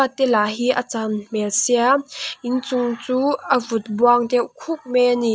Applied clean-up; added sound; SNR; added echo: none; none; none; none.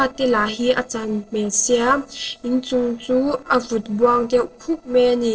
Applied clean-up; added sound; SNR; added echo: neural separator model SepFormer DNS4.